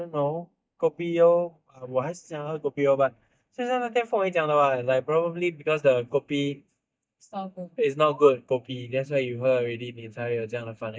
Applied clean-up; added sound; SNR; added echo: neural mask model DeepFilterNet 3.